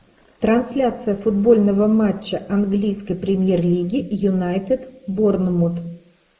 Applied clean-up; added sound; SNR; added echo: neural mask model Resemble Enhance denoiser.